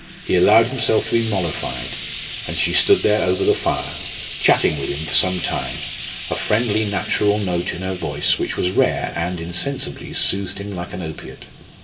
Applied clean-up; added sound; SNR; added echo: none; Frying (food); 12 dB; reverberation time 2.9 s.